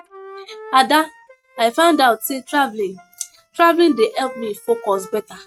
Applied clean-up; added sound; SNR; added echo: neural mask model RNNoise.